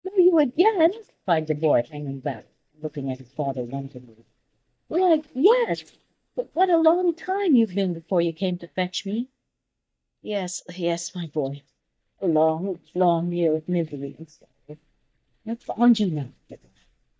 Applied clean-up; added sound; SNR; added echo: neural mask model DeepFilterNet 3.